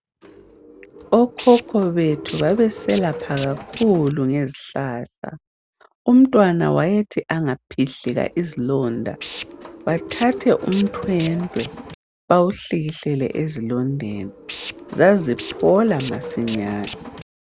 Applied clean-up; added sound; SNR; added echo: none; Tools; 11 dB; none.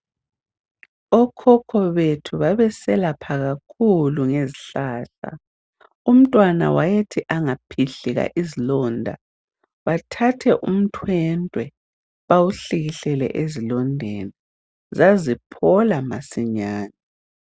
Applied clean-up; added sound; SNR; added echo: none; none; none; none.